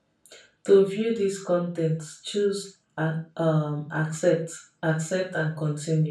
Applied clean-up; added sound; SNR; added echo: none; none; none; reverberation time 0.3 s.